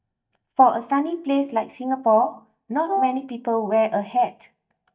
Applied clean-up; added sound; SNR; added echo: neural mask model DeepFilterNet 3.